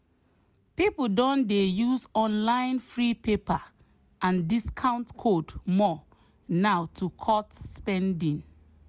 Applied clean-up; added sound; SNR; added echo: none; none; none; none.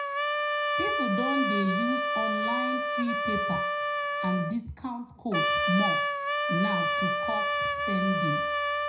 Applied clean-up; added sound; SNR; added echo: none; Trumpet; -4 dB; reverberation time 0.4 s.